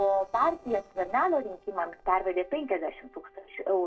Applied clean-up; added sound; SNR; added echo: neural separator model SepFormer DNS4.